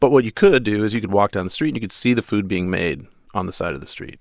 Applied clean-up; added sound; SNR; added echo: none; none; none; none.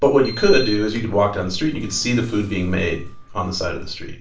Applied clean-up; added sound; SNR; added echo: none; Sliding door; 18 dB; reverberation time 0.3 s.